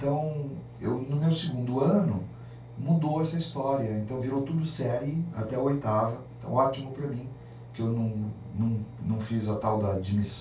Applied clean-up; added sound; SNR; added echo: none; Engine; 16 dB; reverberation time 0.2 s.